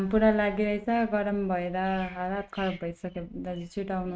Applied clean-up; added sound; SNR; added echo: neural mask model RNNoise.